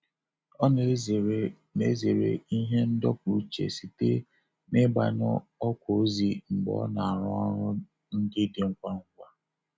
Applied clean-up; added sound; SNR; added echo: none; none; none; none.